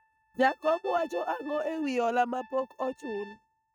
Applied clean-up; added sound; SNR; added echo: neural mask model RNNoise.